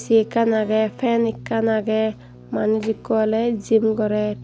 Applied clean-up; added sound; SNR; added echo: none; Keyboard (musical); 20 dB; none.